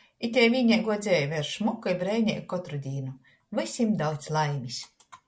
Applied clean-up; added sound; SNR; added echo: none; none; none; none.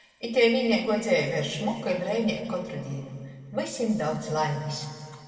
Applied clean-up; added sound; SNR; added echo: none; none; none; reverberation time 2.3 s.